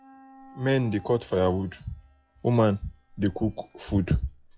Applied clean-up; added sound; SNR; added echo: classical method log-MMSE.